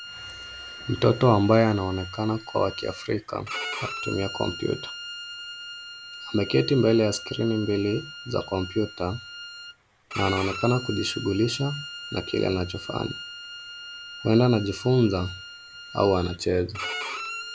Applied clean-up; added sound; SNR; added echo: none; Bowed string instrument; 12 dB; none.